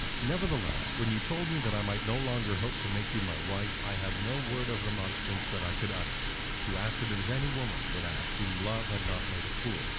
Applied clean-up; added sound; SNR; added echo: none; Water tap, faucet; -3 dB; none.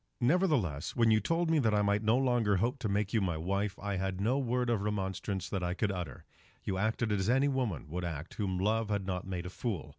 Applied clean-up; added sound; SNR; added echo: none; none; none; none.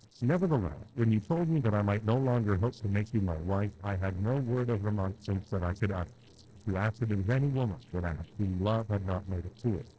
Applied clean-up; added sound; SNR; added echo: neural separator model SepFormer DNS4.